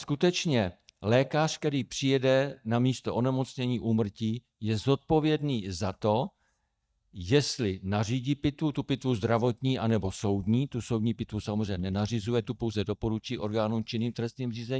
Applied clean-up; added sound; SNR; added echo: neural mask model DeepFilterNet 3.